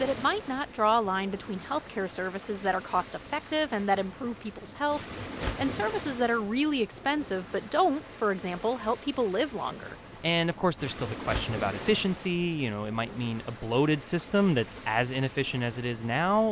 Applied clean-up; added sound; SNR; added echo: none; Waves, surf; 13 dB; none.